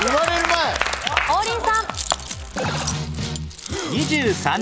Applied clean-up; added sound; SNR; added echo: none; Keys jangling; 12 dB; none.